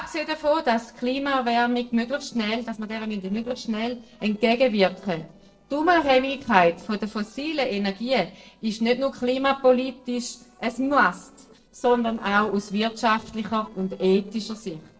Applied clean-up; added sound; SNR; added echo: neural separator model SepFormer DNS4.